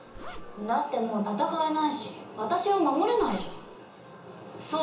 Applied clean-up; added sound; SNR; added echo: none; Zipper (clothing); 12 dB; reverberation time 0.8 s.